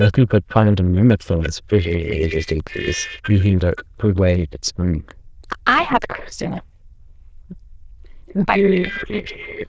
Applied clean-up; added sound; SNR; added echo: neural diffusion model UNIVERSE++.